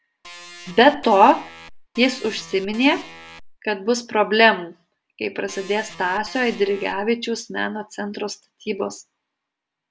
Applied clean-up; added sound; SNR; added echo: none; Organ; 18 dB; none.